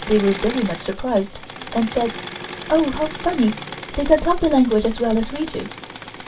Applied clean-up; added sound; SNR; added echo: none; Engine / Mechanisms; 13 dB; reverberation time 0.1 s.